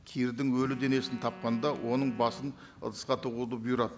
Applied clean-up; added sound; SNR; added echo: none; Wind instrument, woodwind instrument; 18 dB; none.